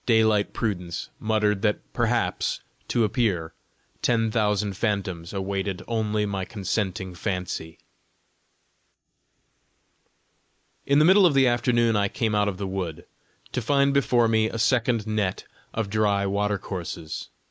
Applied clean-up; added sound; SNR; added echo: neural mask model Resemble Enhance denoiser.